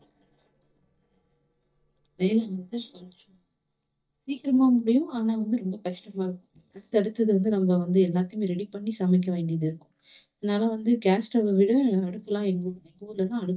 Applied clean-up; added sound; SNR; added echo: neural mask model DeepFilterNet 3.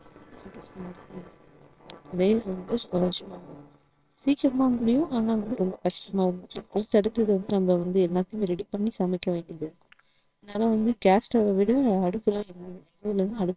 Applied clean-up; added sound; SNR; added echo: neural separator model SepFormer WHAMR!.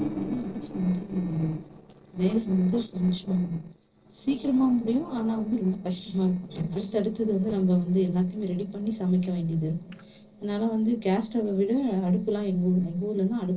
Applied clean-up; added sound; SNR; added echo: neural separator model SepFormer DNS4.